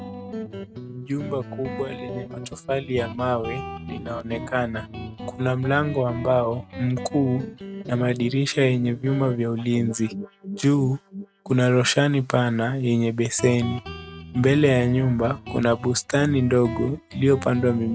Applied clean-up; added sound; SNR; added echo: neural mask model RNNoise.